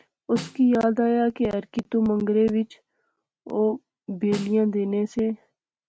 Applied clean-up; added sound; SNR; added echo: none; Snare drum; 16 dB; none.